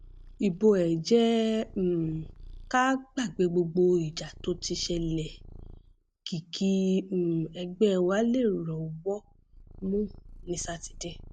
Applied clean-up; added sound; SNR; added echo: none; Purr; 19 dB; none.